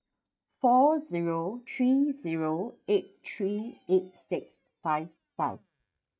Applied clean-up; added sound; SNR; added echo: neural mask model DeepFilterNet 3.